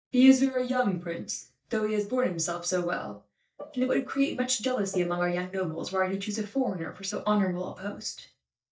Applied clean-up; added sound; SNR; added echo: neural mask model DeepFilterNet 3.